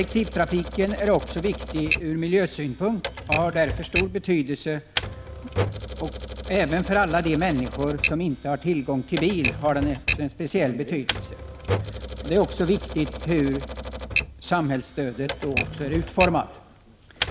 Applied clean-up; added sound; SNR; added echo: none; Typewriter; 5 dB; none.